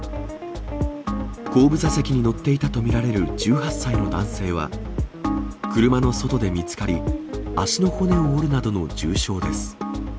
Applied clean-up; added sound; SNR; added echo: none; Guitar; 14 dB; none.